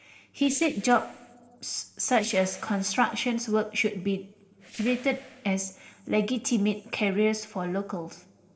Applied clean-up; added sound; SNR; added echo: neural separator model SepFormer DNS4.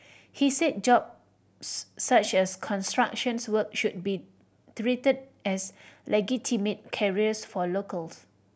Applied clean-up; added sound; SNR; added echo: none; none; none; none.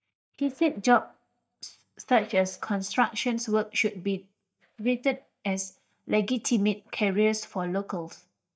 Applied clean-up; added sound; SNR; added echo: neural mask model DeepFilterNet 3.